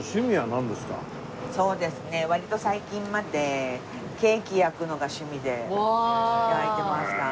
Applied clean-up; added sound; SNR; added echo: none; none; none; none.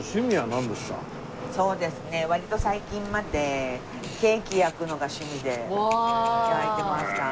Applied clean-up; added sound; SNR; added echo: none; Camera; 15 dB; none.